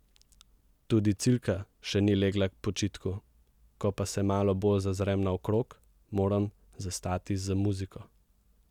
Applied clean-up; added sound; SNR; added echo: none; none; none; none.